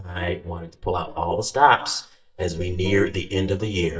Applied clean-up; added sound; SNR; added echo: neural mask model DeepFilterNet 3.